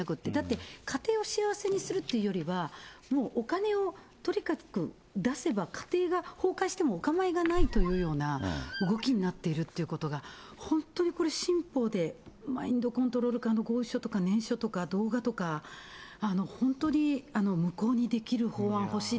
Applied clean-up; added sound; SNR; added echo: none; Squeak; 1 dB; none.